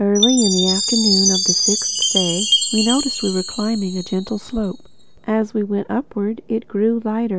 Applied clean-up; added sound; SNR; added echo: none; Chime; 2 dB; none.